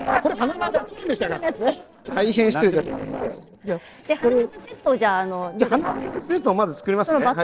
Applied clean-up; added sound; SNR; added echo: neural separator model SepFormer DNS4.